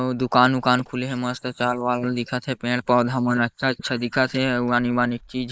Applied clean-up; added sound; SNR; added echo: neural mask model Resemble Enhance denoiser.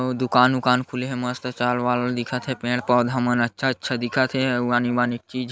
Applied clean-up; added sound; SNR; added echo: none; none; none; none.